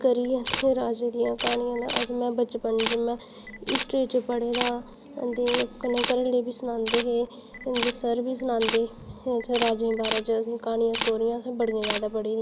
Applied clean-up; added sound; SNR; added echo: none; Camera; 6 dB; none.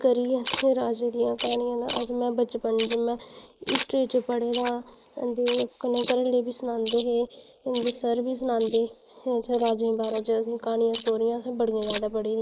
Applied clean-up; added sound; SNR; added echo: neural mask model Resemble Enhance denoiser.